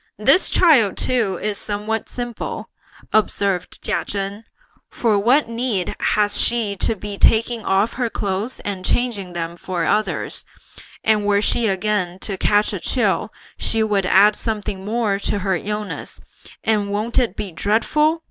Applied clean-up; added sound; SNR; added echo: none; none; none; none.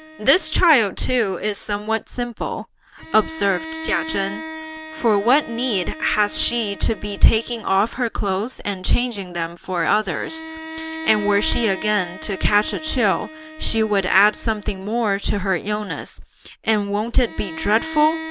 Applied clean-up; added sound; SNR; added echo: none; Bowed string instrument; 15 dB; none.